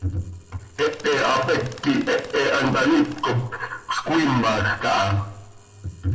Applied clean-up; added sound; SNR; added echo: none; Tools; 19 dB; reverberation time 0.8 s.